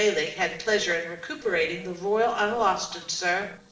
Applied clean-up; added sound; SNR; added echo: neural separator model SepFormer DNS4.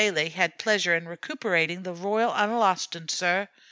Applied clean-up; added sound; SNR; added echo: none; none; none; none.